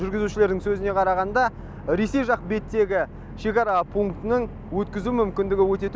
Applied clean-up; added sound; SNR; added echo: none; none; none; none.